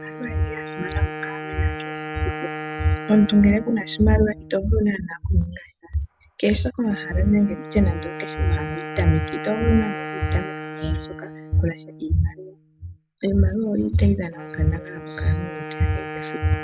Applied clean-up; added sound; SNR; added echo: none; Wind instrument, woodwind instrument; 12 dB; none.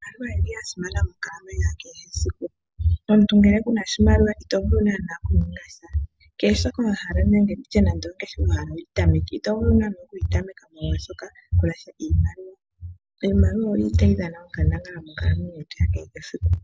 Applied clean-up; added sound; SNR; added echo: none; none; none; none.